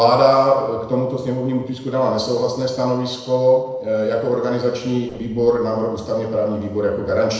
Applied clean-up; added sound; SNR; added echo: neural separator model SepFormer DNS4.